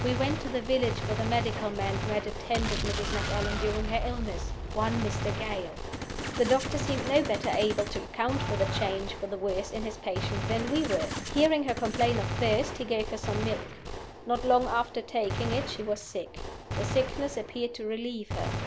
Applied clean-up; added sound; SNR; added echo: none; Gunshot, gunfire; 3 dB; none.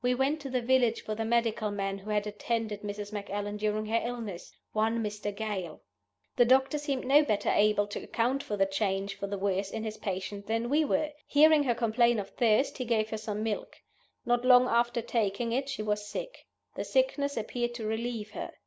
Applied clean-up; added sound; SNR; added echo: none; none; none; none.